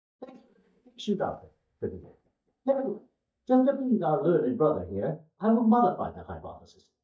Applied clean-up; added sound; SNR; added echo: neural mask model DeepFilterNet 3.